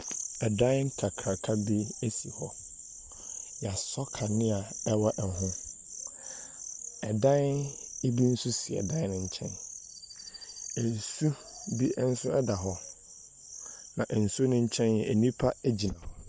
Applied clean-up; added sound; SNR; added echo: none; none; none; none.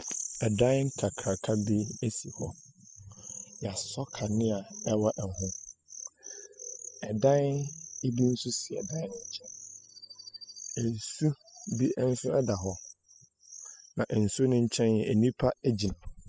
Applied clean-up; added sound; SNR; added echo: classical method spectral subtraction.